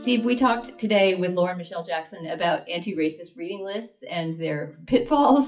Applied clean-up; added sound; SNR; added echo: classical method WPE with log-MMSE.